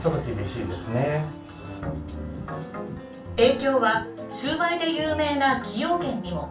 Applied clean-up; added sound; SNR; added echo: none; Piano; 14 dB; reverberation time 0.3 s.